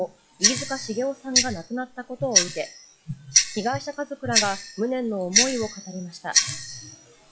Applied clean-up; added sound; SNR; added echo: classical method log-MMSE.